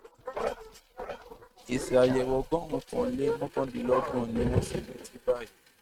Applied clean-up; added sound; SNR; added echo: neural mask model RNNoise.